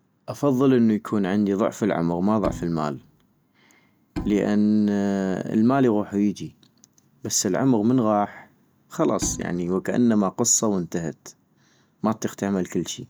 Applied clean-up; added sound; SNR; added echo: none; Bowed string instrument; 14 dB; none.